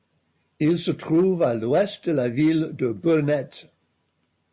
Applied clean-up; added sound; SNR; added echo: none; none; none; none.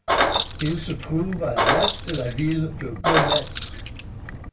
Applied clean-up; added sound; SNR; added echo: none; Keys jangling; -2 dB; reverberation time 0.2 s.